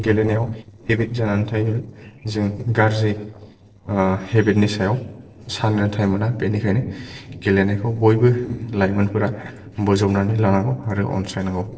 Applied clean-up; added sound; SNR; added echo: neural separator model SepFormer DNS4.